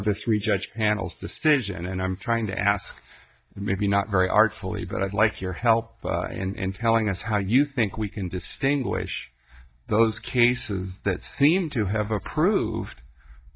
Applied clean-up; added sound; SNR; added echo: neural mask model DeepFilterNet 3.